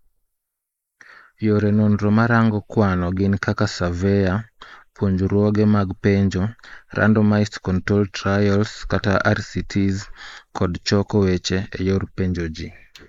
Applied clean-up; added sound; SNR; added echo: neural mask model Resemble Enhance denoiser.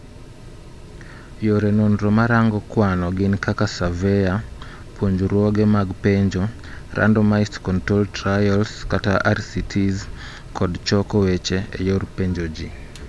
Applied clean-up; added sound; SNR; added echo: none; Mechanical fan; 19 dB; none.